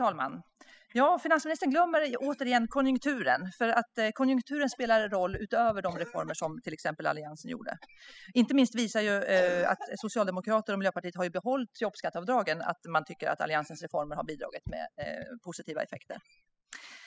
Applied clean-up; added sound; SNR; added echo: classical method spectral subtraction.